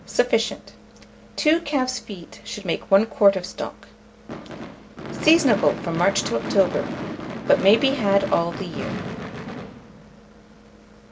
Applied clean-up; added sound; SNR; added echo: none; Gunshot, gunfire / Fireworks; 10 dB; none.